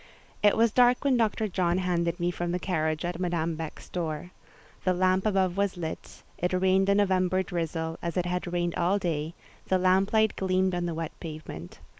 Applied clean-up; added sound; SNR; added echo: none; none; none; none.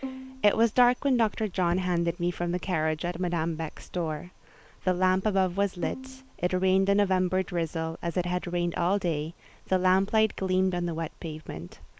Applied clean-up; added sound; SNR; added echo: none; Bowed string instrument; 15 dB; none.